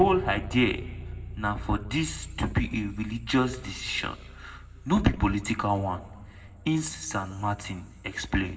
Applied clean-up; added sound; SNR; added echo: none; Bass guitar; 13 dB; reverberation time 1.3 s.